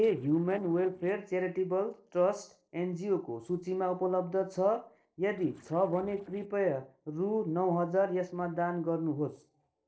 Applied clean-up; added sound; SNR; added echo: neural separator model SepFormer DNS4.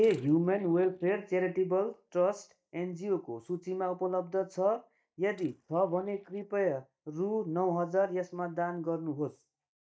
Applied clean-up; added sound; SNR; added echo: neural mask model DeepFilterNet 3.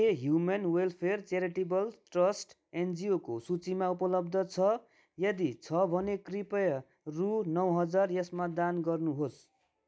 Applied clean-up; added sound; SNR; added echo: none; none; none; none.